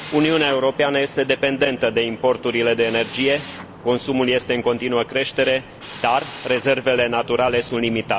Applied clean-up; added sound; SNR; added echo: none; Drill + Traffic noise, roadway noise / Vehicle horn, car horn, honking; 17 dB; none.